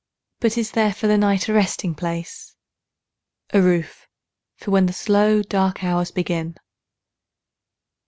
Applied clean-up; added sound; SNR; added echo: none; none; none; none.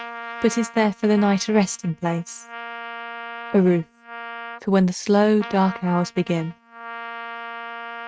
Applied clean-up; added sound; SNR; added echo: neural mask model RNNoise.